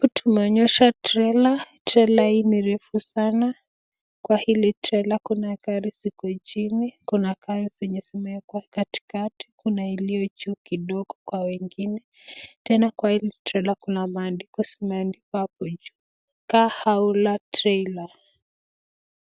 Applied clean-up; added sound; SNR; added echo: none; Cowbell; 12 dB; none.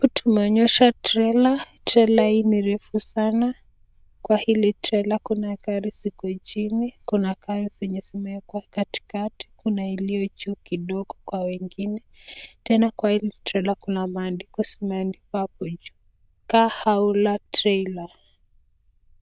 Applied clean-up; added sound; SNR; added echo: neural diffusion model UNIVERSE++.